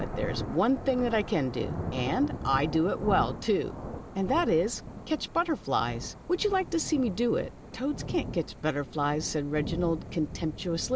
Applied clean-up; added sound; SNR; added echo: none; Thunder / Rain; 9 dB; none.